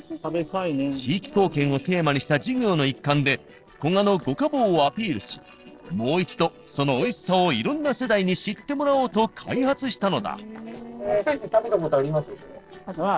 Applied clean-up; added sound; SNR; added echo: neural separator model SepFormer DNS4.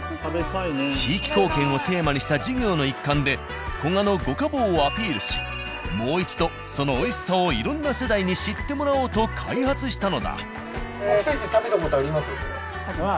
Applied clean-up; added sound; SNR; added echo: none; Cowbell; 15 dB; none.